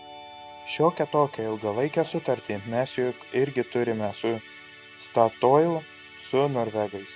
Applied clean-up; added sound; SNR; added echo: none; Musical instrument; 19 dB; none.